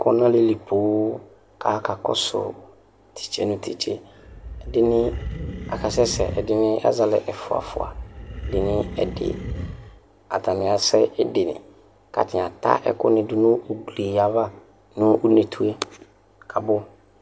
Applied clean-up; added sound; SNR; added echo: none; Animal; 10 dB; none.